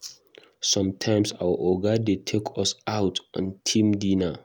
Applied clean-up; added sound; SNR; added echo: none; none; none; none.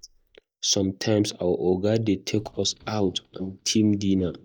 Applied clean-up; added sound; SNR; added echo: neural mask model DeepFilterNet 3.